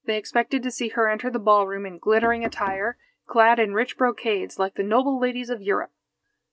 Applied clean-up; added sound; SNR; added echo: neural mask model RNNoise.